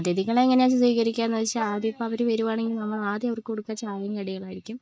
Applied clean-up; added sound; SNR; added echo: neural mask model DeepFilterNet 3.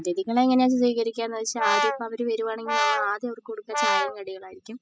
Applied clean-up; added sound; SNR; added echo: classical method spectral subtraction.